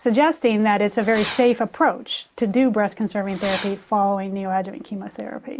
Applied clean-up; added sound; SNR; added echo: none; Fireworks; 9 dB; none.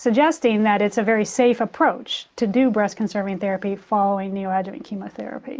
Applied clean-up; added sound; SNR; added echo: none; none; none; none.